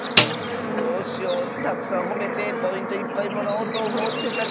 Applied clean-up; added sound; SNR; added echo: none; Bird / Insect / Frog + Snare drum; -2 dB; none.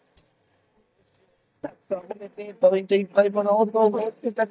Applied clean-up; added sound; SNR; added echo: neural mask model DeepFilterNet 3.